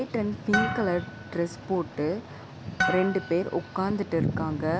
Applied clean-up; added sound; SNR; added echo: none; Harp; 6 dB; none.